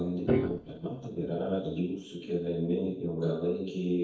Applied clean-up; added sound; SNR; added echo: neural mask model DeepFilterNet 3.